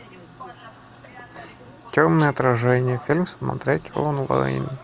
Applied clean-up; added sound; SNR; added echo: none; none; none; none.